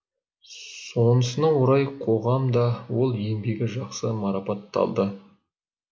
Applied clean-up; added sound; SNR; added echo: none; none; none; none.